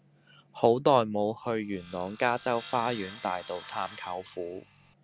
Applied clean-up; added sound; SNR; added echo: none; Sawing; 18 dB; none.